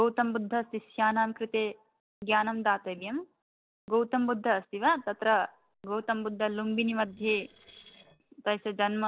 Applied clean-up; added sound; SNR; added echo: neural separator model SepFormer DNS4.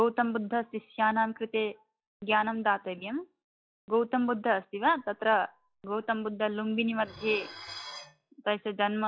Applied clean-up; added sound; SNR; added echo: classical method log-MMSE.